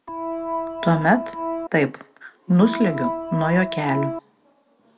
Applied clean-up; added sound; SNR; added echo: none; Organ; 5 dB; none.